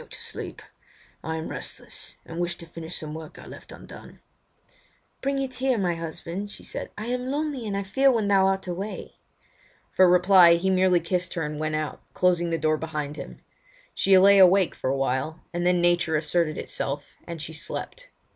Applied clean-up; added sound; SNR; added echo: none; none; none; none.